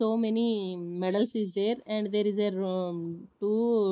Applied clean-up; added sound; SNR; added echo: neural mask model Resemble Enhance denoiser.